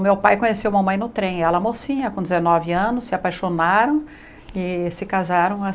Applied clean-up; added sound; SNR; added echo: none; none; none; none.